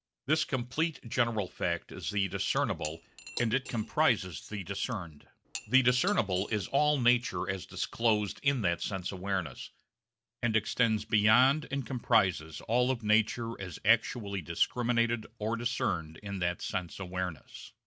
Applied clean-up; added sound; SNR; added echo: none; Cutlery, silverware / Dishes, pots, and pans; 14 dB; none.